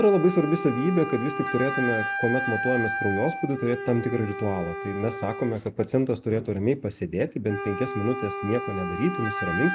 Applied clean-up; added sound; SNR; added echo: none; Wind instrument, woodwind instrument; 6 dB; none.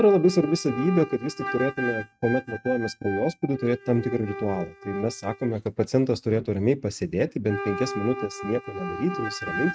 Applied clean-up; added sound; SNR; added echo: neural mask model RNNoise.